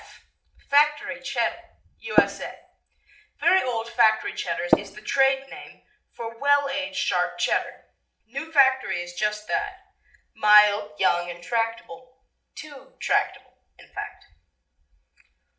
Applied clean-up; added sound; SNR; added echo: none; Tap; -4 dB; reverberation time 0.4 s.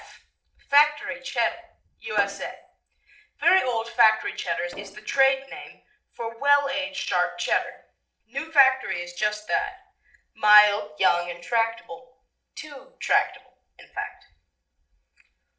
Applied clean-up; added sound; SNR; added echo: neural separator model SepFormer DNS4.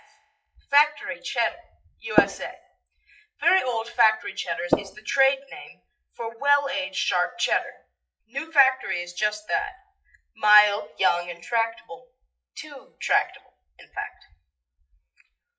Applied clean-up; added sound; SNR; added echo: classical method WPE with log-MMSE.